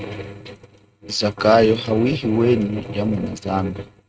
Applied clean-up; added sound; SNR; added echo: neural mask model RNNoise.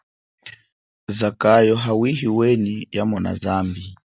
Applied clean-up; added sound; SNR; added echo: none; none; none; none.